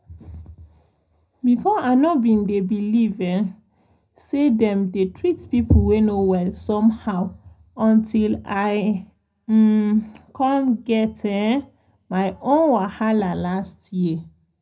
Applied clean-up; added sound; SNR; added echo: none; none; none; reverberation time 0.3 s.